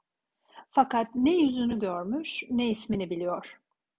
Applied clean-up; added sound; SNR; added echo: none; none; none; none.